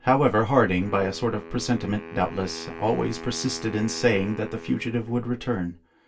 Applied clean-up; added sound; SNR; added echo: none; Wind instrument, woodwind instrument; 15 dB; reverberation time 0.2 s.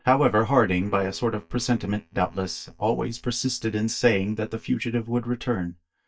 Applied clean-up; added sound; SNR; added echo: neural mask model DeepFilterNet 3.